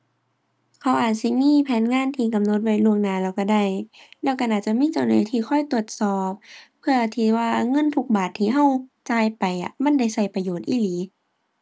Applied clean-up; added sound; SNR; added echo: none; none; none; none.